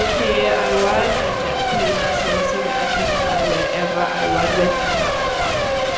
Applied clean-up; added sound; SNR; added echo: none; Race car, auto racing / Accelerating, revving, vroom / Mechanisms; -4 dB; reverberation time 0.9 s.